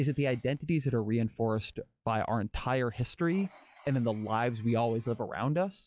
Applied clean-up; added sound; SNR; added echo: classical method log-MMSE.